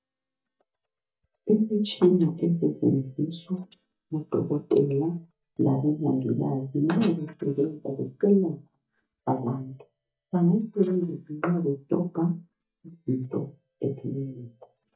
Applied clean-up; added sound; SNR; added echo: neural mask model DeepFilterNet 3.